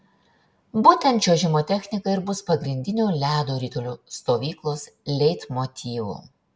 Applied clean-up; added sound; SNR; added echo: none; none; none; none.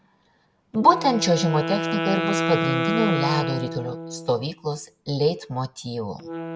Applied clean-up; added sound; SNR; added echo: none; Wind instrument, woodwind instrument; 4 dB; none.